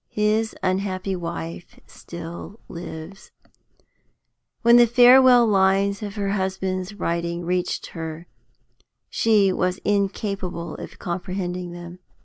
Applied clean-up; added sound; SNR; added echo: none; none; none; none.